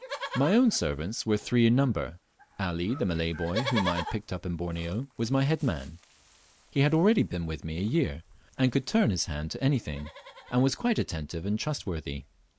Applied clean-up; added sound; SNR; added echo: none; Livestock, farm animals, working animals; 15 dB; none.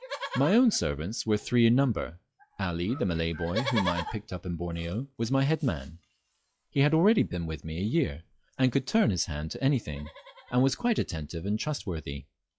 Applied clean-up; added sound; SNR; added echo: classical method log-MMSE.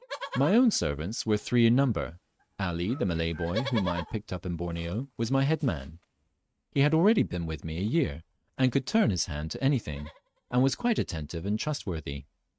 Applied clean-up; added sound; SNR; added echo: neural mask model RNNoise.